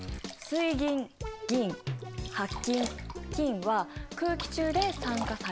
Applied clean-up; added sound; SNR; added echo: none; Sink (filling or washing); 13 dB; none.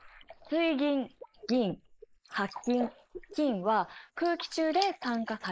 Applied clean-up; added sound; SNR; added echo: neural mask model Resemble Enhance denoiser.